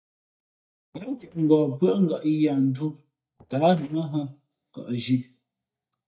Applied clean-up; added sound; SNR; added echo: neural mask model DeepFilterNet 3.